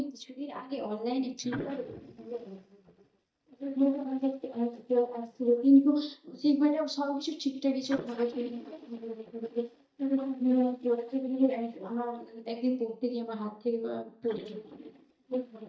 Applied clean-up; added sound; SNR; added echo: neural mask model DeepFilterNet 3.